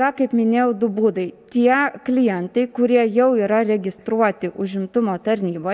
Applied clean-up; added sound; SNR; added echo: none; none; none; none.